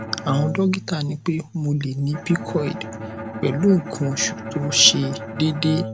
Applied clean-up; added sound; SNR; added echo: none; Bowed string instrument; 10 dB; none.